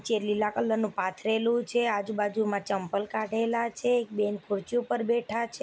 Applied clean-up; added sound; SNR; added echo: none; none; none; none.